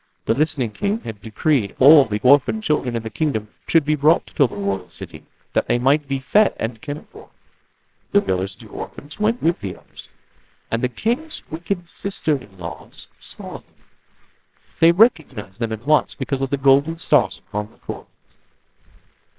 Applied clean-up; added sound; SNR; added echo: neural separator model SepFormer WHAMR!.